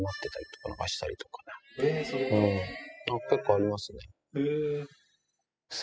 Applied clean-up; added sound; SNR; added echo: classical method spectral subtraction.